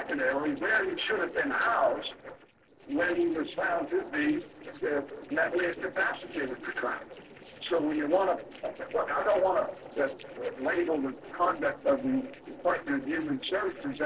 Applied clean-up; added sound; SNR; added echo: neural separator model SepFormer DNS4.